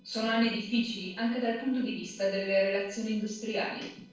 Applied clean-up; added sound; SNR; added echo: neural separator model SepFormer DNS4.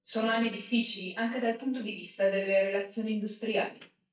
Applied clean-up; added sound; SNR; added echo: neural mask model DeepFilterNet 3.